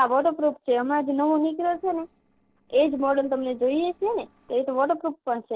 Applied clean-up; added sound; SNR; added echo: neural separator model SepFormer DNS4.